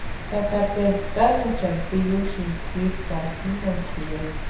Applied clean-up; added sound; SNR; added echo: none; Rain; 4 dB; reverberation time 0.7 s.